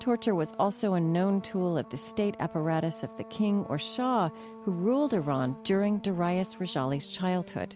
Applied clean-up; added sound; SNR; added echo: none; none; none; none.